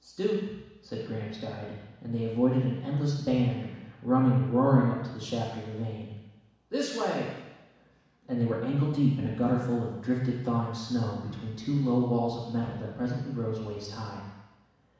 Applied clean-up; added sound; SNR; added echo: none; none; none; reverberation time 1.1 s.